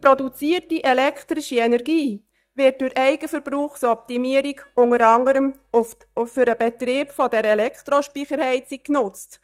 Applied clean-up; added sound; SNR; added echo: neural mask model DeepFilterNet 3.